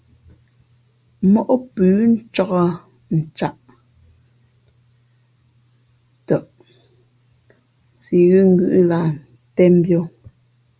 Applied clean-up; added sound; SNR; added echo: none; none; none; none.